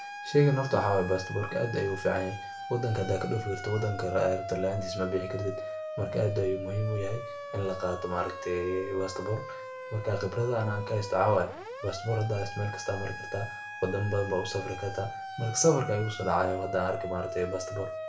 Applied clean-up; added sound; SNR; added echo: none; Siren; 9 dB; reverberation time 0.3 s.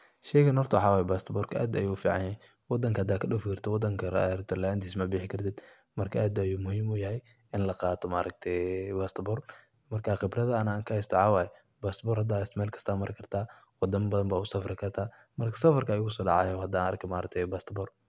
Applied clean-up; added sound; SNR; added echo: none; none; none; none.